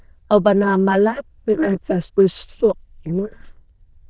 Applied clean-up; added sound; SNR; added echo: neural diffusion model UNIVERSE++.